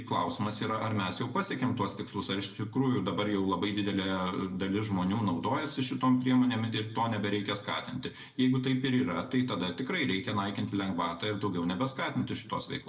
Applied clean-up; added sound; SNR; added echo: none; none; none; reverberation time 0.7 s.